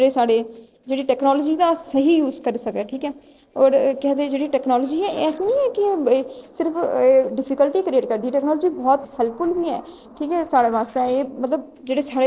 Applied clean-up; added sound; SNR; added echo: neural separator model SepFormer DNS4.